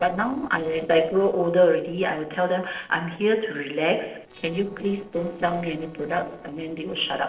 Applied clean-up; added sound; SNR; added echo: neural separator model SepFormer DNS4.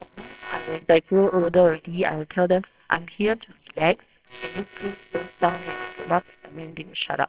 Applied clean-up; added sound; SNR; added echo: neural separator model SepFormer WHAMR!.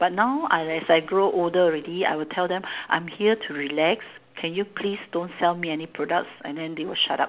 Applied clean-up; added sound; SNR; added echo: none; none; none; none.